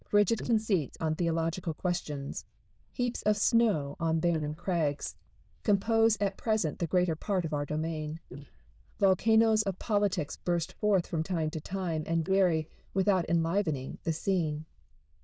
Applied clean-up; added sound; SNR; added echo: neural diffusion model UNIVERSE++.